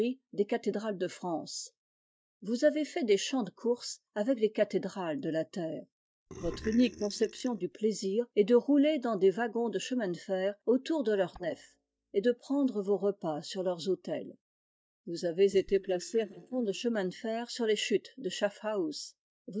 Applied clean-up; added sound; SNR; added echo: neural mask model DeepFilterNet 3.